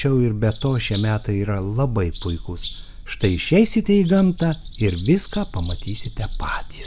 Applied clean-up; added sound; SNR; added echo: none; none; none; none.